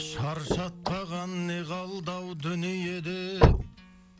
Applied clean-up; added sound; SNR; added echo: none; Slam / Car; -3 dB; none.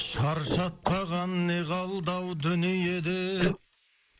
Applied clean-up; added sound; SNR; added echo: neural mask model Resemble Enhance denoiser.